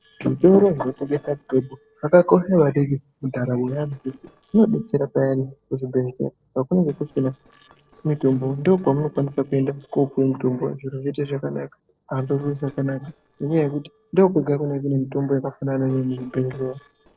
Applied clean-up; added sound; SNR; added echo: neural separator model SepFormer DNS4.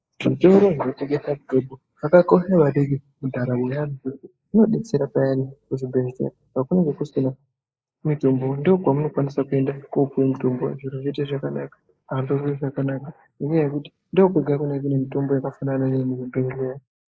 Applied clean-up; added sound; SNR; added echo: neural mask model Resemble Enhance denoiser.